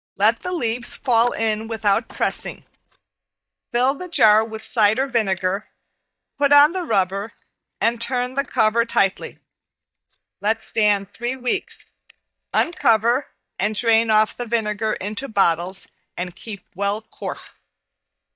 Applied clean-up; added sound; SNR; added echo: neural mask model DeepFilterNet 3.